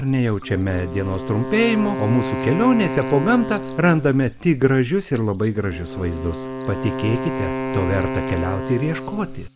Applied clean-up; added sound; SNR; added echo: none; Wind instrument, woodwind instrument; 7 dB; none.